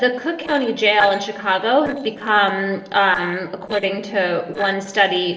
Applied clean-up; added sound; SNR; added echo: neural separator model SepFormer DNS4.